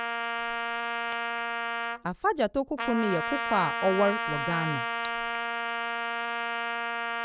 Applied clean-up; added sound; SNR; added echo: none; Trumpet; 0 dB; none.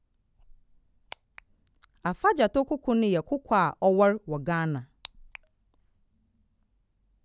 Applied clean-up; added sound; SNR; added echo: none; none; none; none.